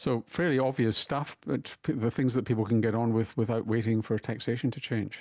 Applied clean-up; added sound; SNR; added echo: none; none; none; none.